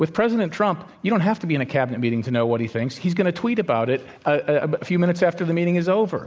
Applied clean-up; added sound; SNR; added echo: none; none; none; none.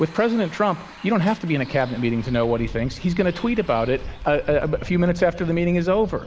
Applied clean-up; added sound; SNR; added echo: none; Bus; 15 dB; none.